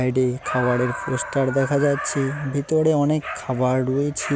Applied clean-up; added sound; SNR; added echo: none; none; none; none.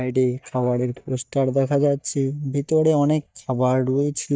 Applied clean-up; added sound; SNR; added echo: neural mask model DeepFilterNet 3.